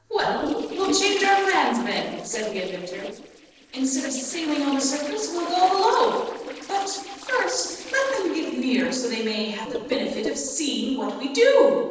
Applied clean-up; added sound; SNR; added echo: neural separator model SepFormer DNS4.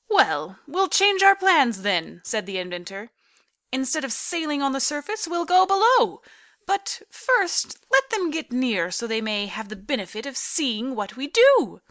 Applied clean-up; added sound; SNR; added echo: none; none; none; none.